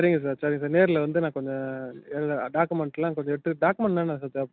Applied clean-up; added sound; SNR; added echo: none; none; none; none.